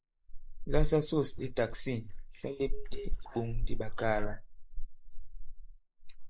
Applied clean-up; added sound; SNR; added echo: neural mask model Resemble Enhance denoiser.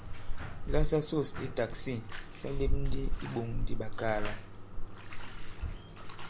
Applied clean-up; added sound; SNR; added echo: none; Bathtub (filling or washing); -5 dB; none.